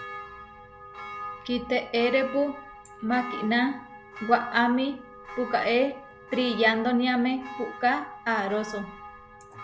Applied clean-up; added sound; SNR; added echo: none; Church bell; 14 dB; none.